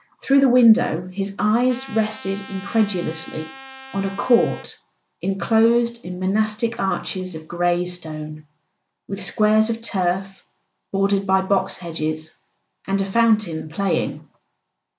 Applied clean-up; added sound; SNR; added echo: none; Trumpet; 17 dB; none.